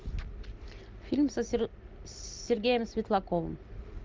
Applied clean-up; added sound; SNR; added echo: none; none; none; none.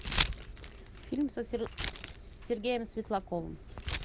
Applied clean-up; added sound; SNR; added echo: none; Keys jangling; -3 dB; none.